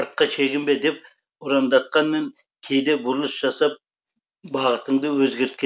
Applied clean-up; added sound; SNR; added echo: none; none; none; none.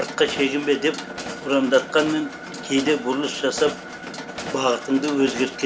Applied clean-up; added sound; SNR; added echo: none; Mechanisms; 11 dB; none.